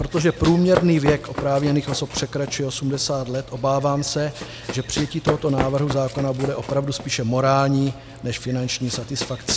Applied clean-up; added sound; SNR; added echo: none; Run; 10 dB; none.